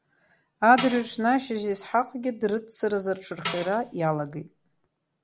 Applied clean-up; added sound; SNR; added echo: none; Tambourine; -4 dB; none.